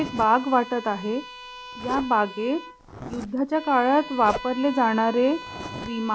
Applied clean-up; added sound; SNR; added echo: none; Bowed string instrument + Zipper (clothing); 13 dB; none.